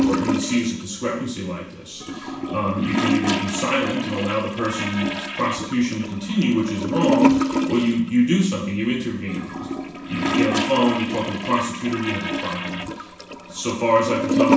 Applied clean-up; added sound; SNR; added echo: none; Toilet flush / Gurgling; 2 dB; reverberation time 0.7 s.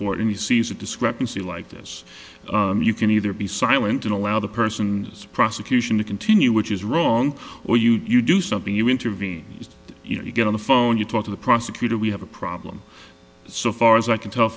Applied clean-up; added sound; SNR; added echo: none; none; none; none.